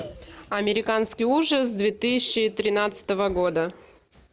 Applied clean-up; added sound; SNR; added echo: none; none; none; none.